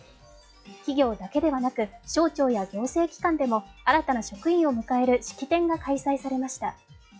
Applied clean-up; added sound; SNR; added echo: classical method log-MMSE.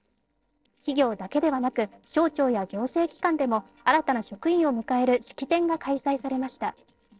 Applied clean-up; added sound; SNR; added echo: neural separator model SepFormer DNS4.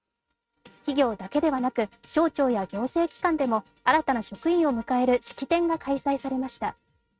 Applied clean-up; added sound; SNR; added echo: neural mask model RNNoise.